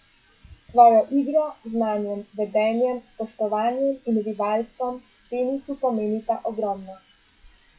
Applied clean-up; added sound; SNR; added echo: classical method WPE with log-MMSE.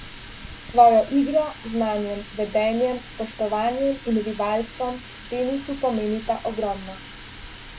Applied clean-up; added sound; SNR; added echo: none; Water tap, faucet; 16 dB; reverberation time 0.2 s.